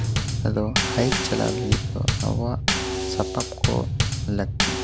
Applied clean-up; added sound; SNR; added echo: none; Bass drum / Snare drum / Drum kit; -3 dB; none.